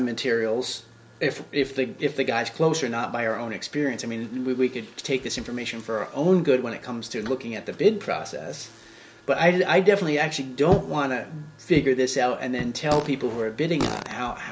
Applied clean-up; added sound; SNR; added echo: none; Fart; 10 dB; none.